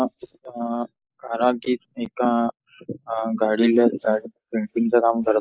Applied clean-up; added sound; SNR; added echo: neural mask model Resemble Enhance denoiser.